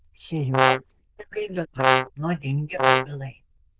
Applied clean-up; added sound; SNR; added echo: neural diffusion model UNIVERSE++.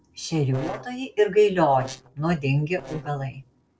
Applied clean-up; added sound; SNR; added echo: neural separator model SepFormer DNS4.